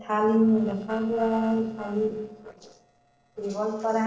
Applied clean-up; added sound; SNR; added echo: neural separator model SepFormer DNS4.